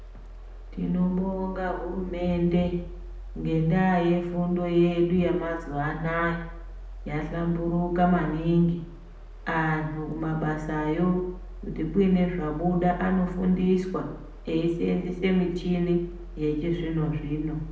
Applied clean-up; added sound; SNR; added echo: none; Mechanisms; 13 dB; reverberation time 0.7 s.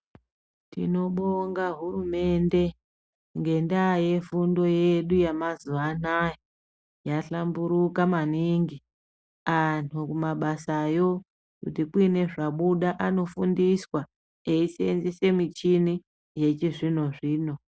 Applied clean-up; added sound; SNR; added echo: none; none; none; none.